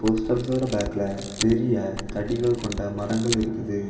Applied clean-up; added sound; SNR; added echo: none; Camera; 11 dB; reverberation time 2.5 s.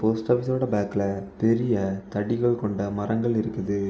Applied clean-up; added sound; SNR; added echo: none; none; none; none.